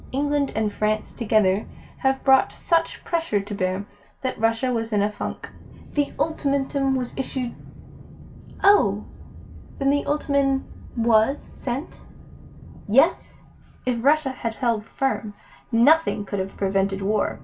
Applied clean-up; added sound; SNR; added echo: none; Aircraft; 19 dB; reverberation time 0.2 s.